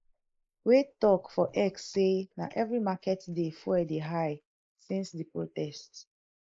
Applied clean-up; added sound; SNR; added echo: neural mask model Resemble Enhance denoiser.